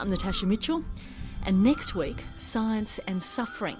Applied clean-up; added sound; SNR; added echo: none; Bird; 11 dB; none.